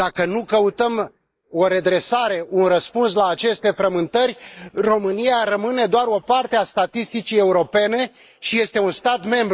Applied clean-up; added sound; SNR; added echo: neural mask model Resemble Enhance denoiser.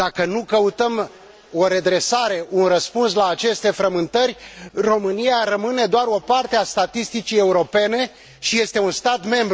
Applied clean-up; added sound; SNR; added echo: none; none; none; none.